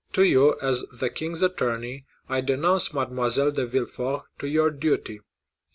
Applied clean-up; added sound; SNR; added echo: none; none; none; none.